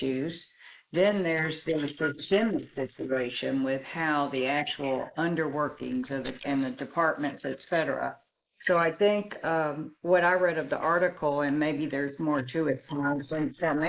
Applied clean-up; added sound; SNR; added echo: neural mask model Resemble Enhance denoiser.